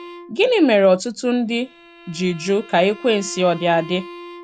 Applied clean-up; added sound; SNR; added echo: none; Bowed string instrument; 19 dB; none.